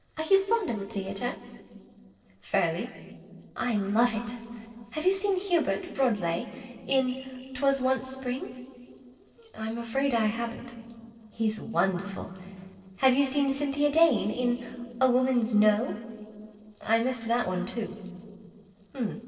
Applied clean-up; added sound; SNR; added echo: neural separator model SepFormer DNS4.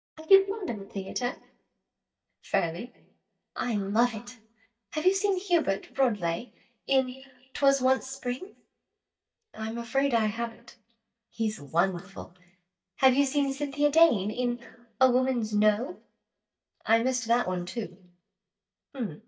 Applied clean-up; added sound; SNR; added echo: neural mask model DeepFilterNet 3.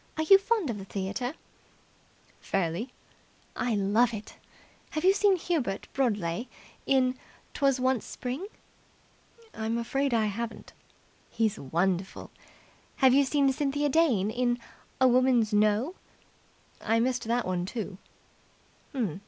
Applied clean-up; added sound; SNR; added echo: none; none; none; none.